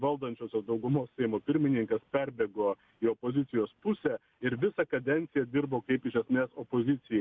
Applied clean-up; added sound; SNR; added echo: none; none; none; none.